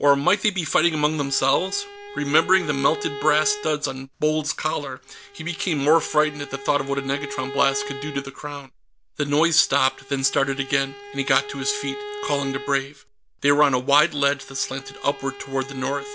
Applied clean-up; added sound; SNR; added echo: none; Bowed string instrument; 14 dB; none.